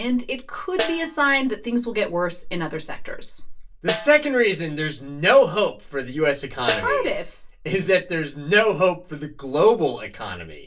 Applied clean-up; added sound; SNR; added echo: none; Snare drum; 11 dB; reverberation time 0.2 s.